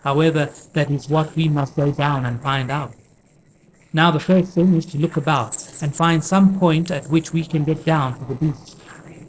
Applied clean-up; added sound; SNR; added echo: neural separator model SepFormer DNS4.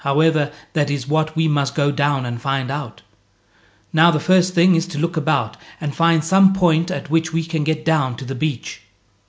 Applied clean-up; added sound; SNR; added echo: none; none; none; none.